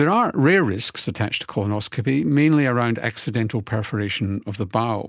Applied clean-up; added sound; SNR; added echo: none; none; none; none.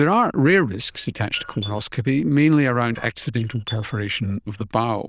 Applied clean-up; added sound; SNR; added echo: neural diffusion model UNIVERSE++.